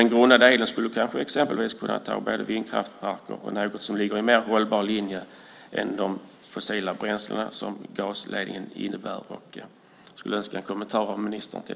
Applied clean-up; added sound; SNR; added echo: none; none; none; none.